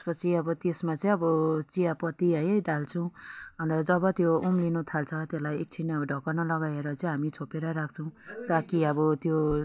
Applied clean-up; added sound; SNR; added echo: none; none; none; none.